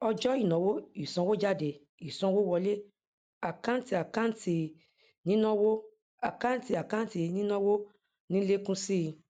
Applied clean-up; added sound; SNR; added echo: neural mask model Resemble Enhance denoiser.